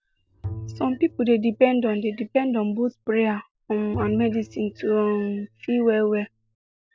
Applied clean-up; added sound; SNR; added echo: none; Bowed string instrument; 16 dB; none.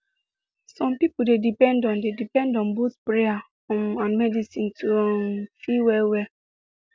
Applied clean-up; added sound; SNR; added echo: none; none; none; none.